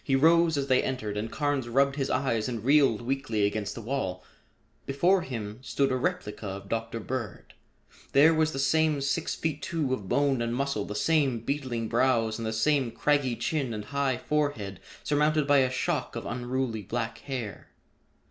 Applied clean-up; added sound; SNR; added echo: none; none; none; none.